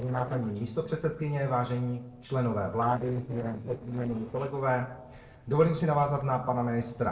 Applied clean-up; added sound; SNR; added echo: neural separator model SepFormer DNS4.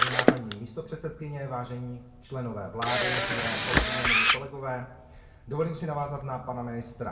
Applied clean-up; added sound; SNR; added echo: none; Camera; -4 dB; reverberation time 0.6 s.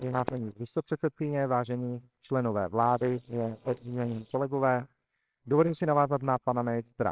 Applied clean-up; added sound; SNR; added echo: neural separator model SepFormer WHAMR!.